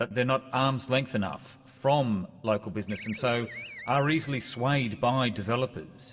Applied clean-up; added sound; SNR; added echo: none; Animal; 18 dB; reverberation time 2.3 s.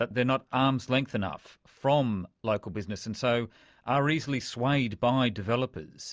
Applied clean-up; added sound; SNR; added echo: none; none; none; none.